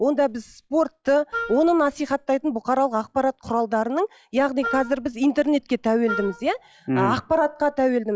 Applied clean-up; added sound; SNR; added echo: classical method log-MMSE.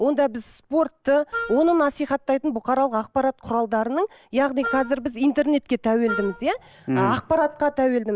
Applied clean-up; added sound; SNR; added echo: none; Wind instrument, woodwind instrument; 10 dB; none.